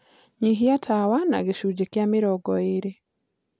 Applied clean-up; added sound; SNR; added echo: none; none; none; none.